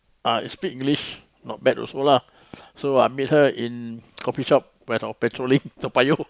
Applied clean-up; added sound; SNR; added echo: none; none; none; none.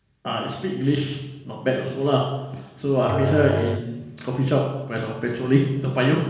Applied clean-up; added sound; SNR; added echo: none; Musical instrument; 6 dB; reverberation time 1.1 s.